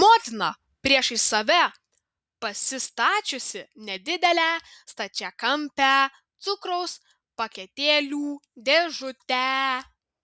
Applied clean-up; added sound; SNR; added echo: none; none; none; none.